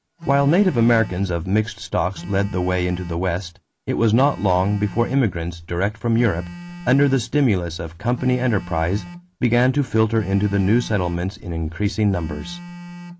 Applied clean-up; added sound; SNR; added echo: none; Telephone; 16 dB; none.